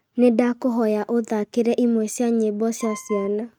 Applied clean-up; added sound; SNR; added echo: neural mask model RNNoise.